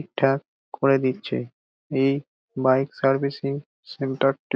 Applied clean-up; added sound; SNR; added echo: none; none; none; none.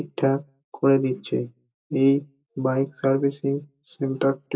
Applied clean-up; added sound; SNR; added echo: none; none; none; reverberation time 0.2 s.